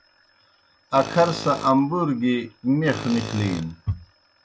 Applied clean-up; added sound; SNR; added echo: none; Tools; 12 dB; none.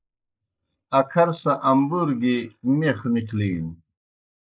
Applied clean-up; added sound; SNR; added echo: neural mask model Resemble Enhance denoiser.